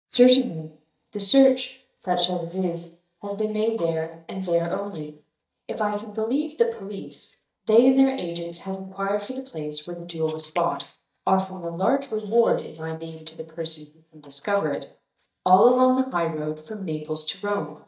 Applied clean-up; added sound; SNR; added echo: neural mask model DeepFilterNet 3.